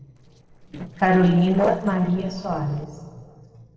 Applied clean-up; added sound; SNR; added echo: neural separator model SepFormer DNS4.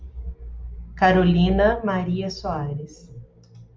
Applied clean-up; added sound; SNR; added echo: none; none; none; none.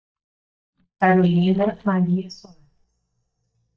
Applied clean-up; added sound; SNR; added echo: neural mask model DeepFilterNet 3.